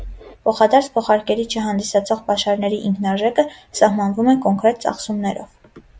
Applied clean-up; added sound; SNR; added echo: none; none; none; none.